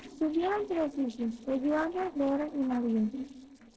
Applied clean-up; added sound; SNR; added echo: neural separator model SepFormer DNS4.